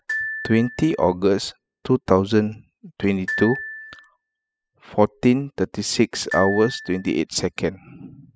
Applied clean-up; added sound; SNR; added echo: classical method spectral subtraction.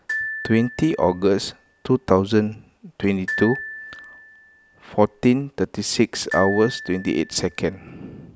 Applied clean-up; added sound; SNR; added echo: none; Glockenspiel; 11 dB; none.